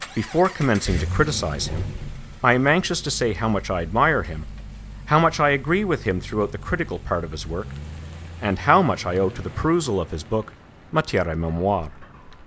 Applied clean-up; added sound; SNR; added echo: none; Accelerating, revving, vroom; 12 dB; none.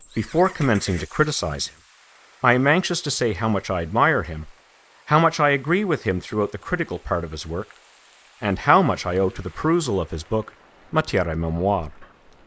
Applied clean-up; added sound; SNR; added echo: neural mask model Resemble Enhance denoiser.